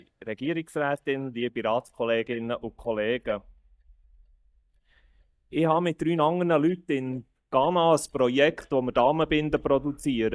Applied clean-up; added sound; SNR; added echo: neural mask model DeepFilterNet 3.